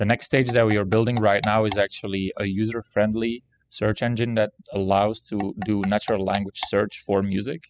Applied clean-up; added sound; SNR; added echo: classical method spectral subtraction.